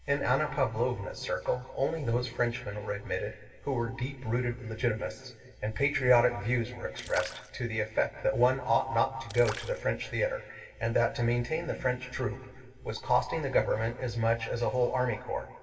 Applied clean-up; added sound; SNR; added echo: none; Splash, splatter; 16 dB; reverberation time 1.8 s.